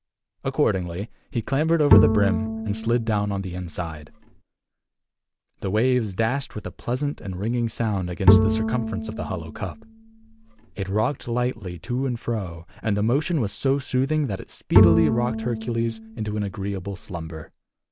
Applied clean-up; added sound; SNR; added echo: none; Bowed string instrument; -2 dB; none.